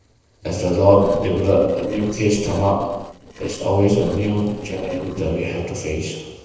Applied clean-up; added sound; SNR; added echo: neural separator model SepFormer DNS4.